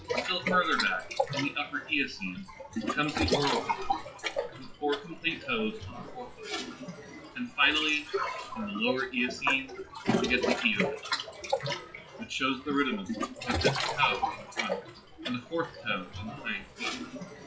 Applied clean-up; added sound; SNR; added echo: classical method WPE with log-MMSE.